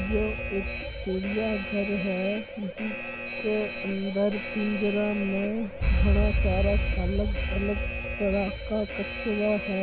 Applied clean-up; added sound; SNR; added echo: none; Alarm; 0 dB; none.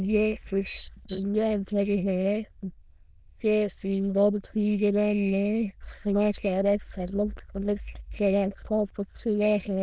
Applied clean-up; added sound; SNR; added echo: neural diffusion model UNIVERSE++.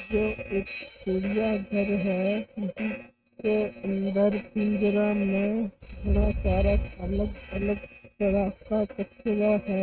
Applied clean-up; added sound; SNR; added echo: neural mask model RNNoise.